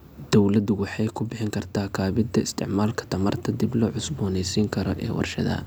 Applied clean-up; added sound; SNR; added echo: none; none; none; none.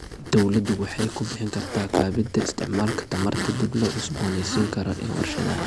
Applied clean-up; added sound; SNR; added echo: none; Zipper (clothing); 6 dB; none.